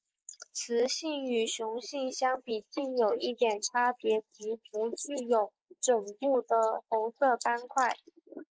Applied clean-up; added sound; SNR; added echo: neural mask model Resemble Enhance denoiser.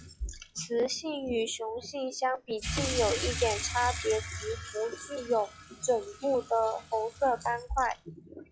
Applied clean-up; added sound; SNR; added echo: classical method log-MMSE.